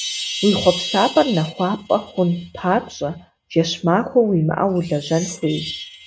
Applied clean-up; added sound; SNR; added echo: neural mask model RNNoise.